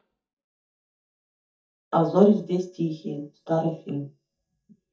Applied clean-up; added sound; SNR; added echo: neural mask model DeepFilterNet 3.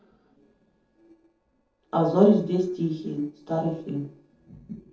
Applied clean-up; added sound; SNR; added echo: neural separator model SepFormer DNS4.